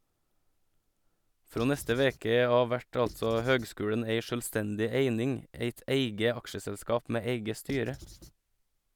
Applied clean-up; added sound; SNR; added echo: none; Writing; 15 dB; none.